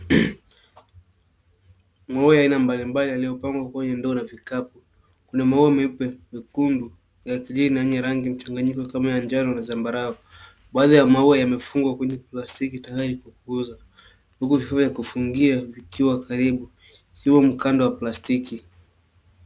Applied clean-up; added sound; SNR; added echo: none; none; none; none.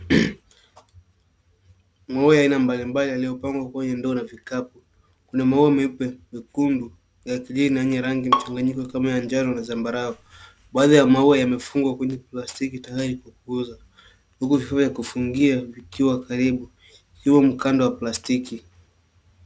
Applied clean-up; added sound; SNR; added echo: none; Bowed string instrument; 7 dB; none.